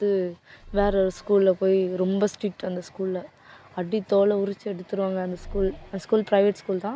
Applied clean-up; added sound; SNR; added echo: none; Purr; 13 dB; none.